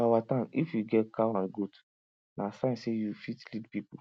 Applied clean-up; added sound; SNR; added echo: none; none; none; none.